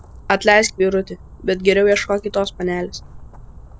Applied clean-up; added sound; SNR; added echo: none; Splash, splatter; 19 dB; none.